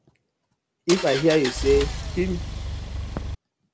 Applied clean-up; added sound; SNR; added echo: none; Engine; 4 dB; none.